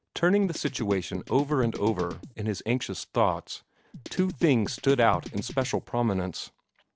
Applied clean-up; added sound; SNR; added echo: none; Drum kit; 13 dB; none.